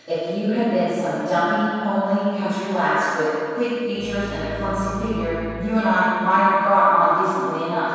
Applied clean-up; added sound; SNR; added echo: none; Bowed string instrument; 14 dB; reverberation time 2.2 s.